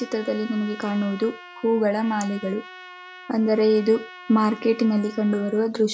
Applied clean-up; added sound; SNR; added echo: none; Trumpet; 19 dB; none.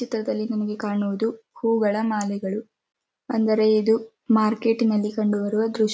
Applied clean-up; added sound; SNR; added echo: none; none; none; none.